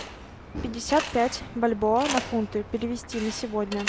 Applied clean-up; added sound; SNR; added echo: none; Tools; 10 dB; none.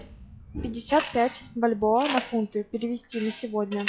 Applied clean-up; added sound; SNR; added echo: classical method log-MMSE.